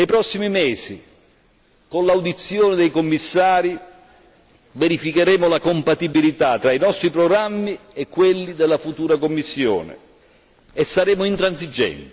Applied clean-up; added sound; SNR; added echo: none; none; none; none.